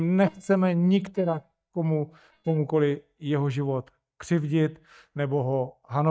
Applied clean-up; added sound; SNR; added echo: neural mask model DeepFilterNet 3.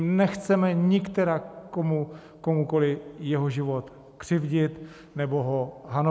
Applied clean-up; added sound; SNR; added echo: none; none; none; none.